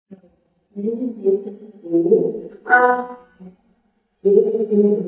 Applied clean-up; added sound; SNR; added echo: neural mask model DeepFilterNet 3.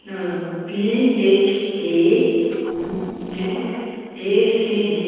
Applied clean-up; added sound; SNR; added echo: neural separator model SepFormer DNS4.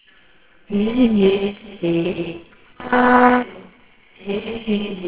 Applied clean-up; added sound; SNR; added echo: neural separator model SepFormer WHAMR!.